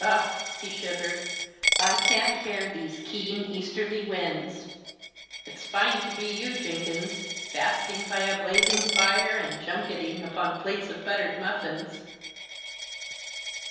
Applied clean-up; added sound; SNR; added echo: none; Coin (dropping); 2 dB; reverberation time 1.2 s.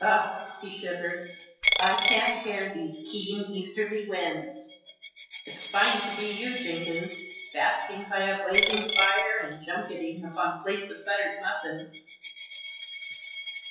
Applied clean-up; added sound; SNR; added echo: classical method WPE with log-MMSE.